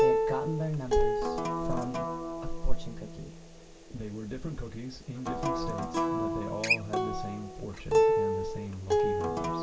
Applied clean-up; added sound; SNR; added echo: none; Acoustic guitar; -3 dB; reverberation time 0.1 s.